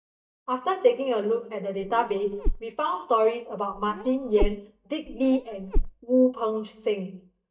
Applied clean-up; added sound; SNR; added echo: neural mask model DeepFilterNet 3.